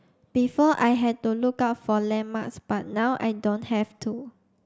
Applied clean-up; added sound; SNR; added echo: none; none; none; none.